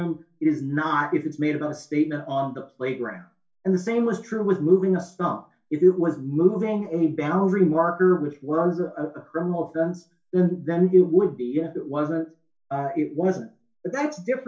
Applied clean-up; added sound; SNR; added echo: none; none; none; reverberation time 0.3 s.